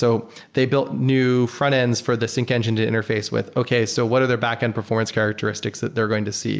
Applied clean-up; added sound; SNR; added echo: none; none; none; none.